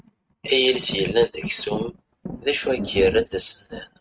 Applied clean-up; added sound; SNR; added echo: neural mask model RNNoise.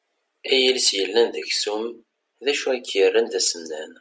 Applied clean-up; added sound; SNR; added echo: none; none; none; none.